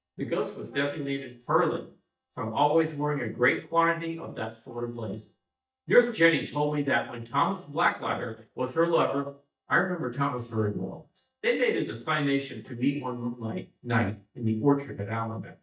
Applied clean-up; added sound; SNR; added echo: neural mask model DeepFilterNet 3.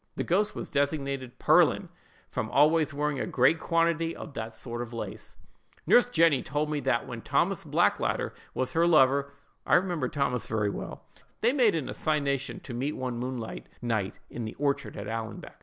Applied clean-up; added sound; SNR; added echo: none; none; none; none.